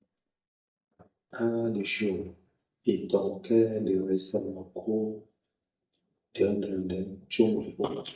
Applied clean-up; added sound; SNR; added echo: neural mask model DeepFilterNet 3.